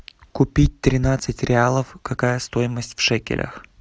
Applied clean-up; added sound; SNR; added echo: none; none; none; none.